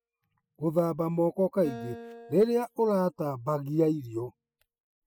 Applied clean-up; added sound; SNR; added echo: classical method spectral subtraction.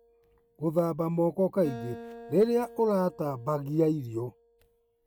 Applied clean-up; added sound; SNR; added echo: none; Acoustic guitar; 19 dB; none.